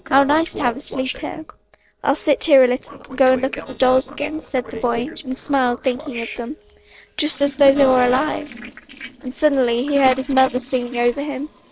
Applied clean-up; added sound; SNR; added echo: neural separator model SepFormer DNS4.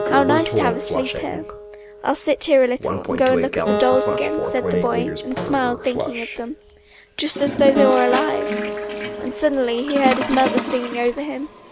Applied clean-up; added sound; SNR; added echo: none; Toilet flush + Acoustic guitar; 3 dB; none.